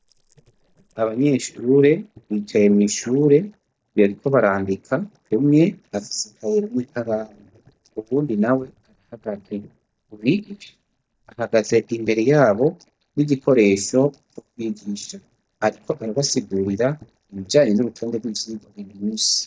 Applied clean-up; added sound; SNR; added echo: neural mask model DeepFilterNet 3.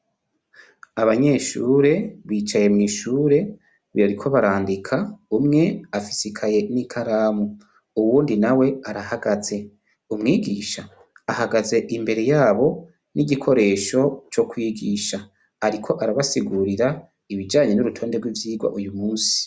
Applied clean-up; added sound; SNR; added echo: none; none; none; none.